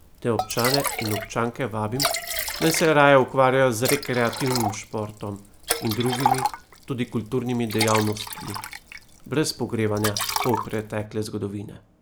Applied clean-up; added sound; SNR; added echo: none; Liquid; 6 dB; none.